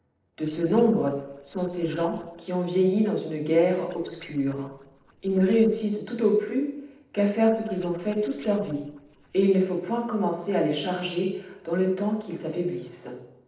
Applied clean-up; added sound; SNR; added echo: neural separator model SepFormer DNS4.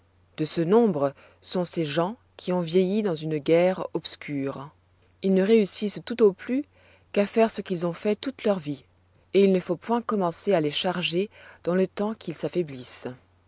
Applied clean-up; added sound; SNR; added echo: none; none; none; none.